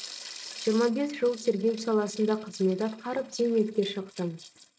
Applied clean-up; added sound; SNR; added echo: neural mask model RNNoise.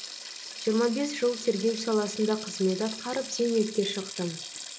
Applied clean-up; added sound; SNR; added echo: none; Sink (filling or washing); 11 dB; none.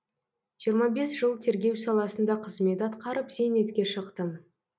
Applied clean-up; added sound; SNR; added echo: none; none; none; none.